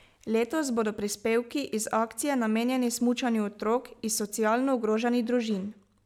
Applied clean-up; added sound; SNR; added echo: none; none; none; none.